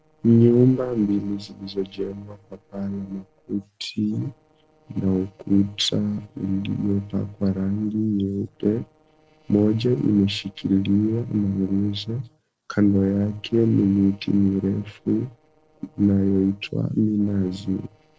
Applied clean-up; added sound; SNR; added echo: neural separator model SepFormer DNS4.